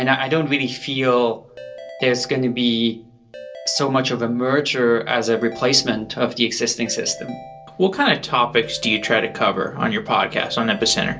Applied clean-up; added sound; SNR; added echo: none; Ringtone / Keyboard (musical); 18 dB; reverberation time 0.2 s.